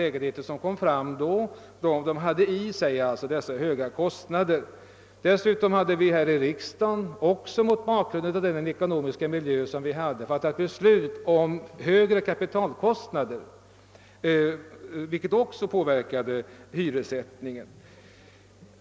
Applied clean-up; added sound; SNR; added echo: none; none; none; none.